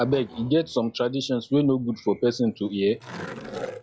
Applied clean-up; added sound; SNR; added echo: classical method log-MMSE.